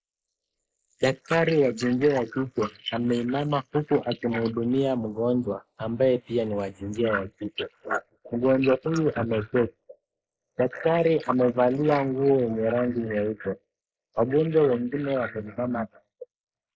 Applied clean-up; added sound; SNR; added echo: neural mask model Resemble Enhance denoiser.